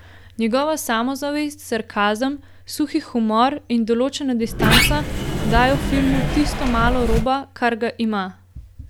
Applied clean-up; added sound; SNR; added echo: none; Sliding door; -1 dB; none.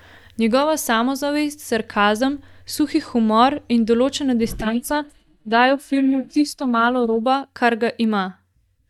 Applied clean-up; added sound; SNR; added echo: neural mask model DeepFilterNet 3.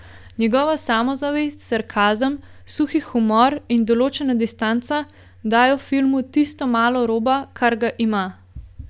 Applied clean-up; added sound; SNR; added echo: none; none; none; none.